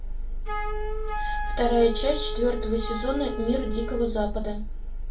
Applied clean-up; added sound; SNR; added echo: none; Wind instrument, woodwind instrument; 10 dB; reverberation time 0.3 s.